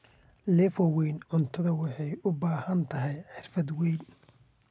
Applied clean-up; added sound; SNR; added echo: none; Scissors; 20 dB; none.